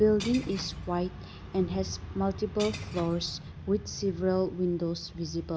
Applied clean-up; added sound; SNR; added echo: none; Shatter / Crushing; 18 dB; none.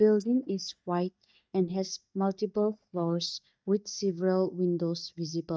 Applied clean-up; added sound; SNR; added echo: neural mask model DeepFilterNet 3.